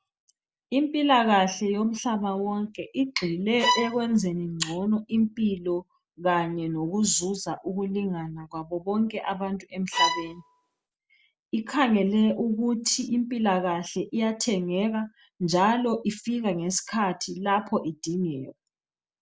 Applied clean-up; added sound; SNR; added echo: none; Bowed string instrument; 2 dB; none.